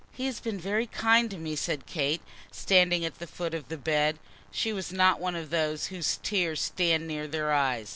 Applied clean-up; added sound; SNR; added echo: none; none; none; none.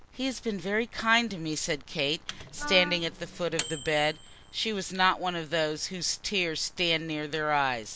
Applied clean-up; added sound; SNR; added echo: none; Wind instrument, woodwind instrument + Microwave oven; 11 dB; none.